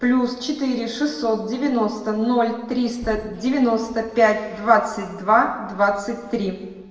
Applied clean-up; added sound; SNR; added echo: none; none; none; reverberation time 0.9 s.